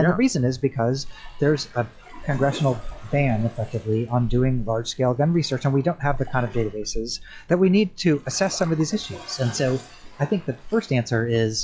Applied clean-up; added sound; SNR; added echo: classical method log-MMSE.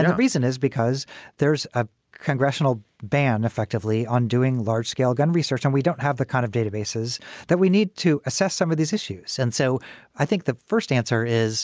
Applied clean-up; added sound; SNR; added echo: none; none; none; none.